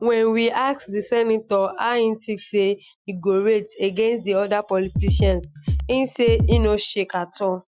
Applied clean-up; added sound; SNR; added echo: classical method Wiener filter.